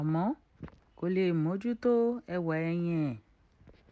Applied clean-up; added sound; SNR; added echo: none; none; none; none.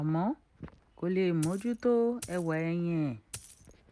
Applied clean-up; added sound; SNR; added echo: none; Coin (dropping); 9 dB; none.